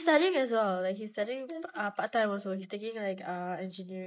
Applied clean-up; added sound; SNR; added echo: neural mask model Resemble Enhance denoiser.